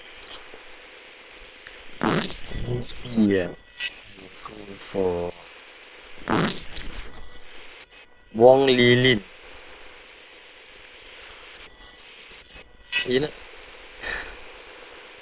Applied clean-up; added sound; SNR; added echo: neural separator model SepFormer WHAM!.